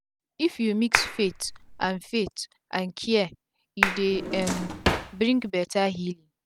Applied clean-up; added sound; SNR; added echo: none; Drawer open or close + Clapping; 1 dB; none.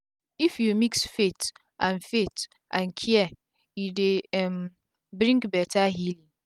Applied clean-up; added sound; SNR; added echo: none; none; none; none.